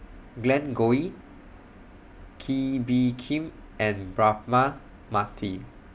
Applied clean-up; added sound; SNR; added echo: none; none; none; none.